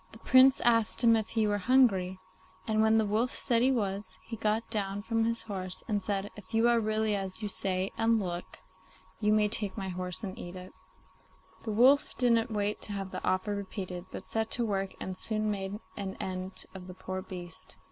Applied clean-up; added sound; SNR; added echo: none; none; none; none.